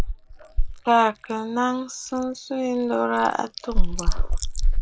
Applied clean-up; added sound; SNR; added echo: neural mask model Resemble Enhance denoiser.